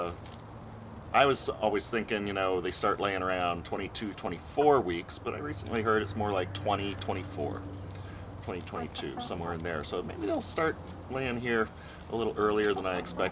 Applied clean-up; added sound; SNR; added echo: none; none; none; none.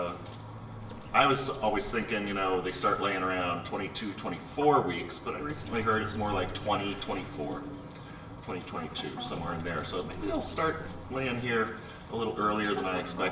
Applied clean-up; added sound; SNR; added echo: none; Bird; 15 dB; reverberation time 0.8 s.